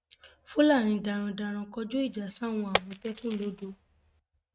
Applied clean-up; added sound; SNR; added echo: neural mask model RNNoise.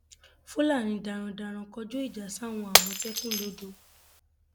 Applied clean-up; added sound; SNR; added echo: none; Shatter; -3 dB; none.